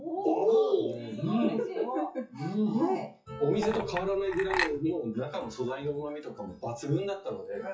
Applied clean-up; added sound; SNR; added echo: classical method WPE with log-MMSE.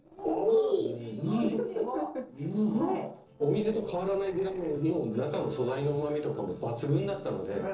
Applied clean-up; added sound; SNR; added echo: neural separator model SepFormer DNS4.